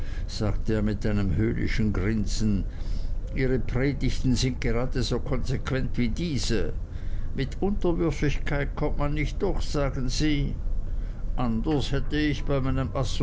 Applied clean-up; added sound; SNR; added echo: none; Boat, Water vehicle; -1 dB; none.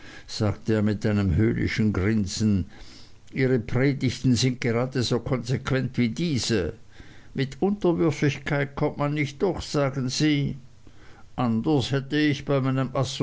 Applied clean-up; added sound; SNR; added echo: none; none; none; none.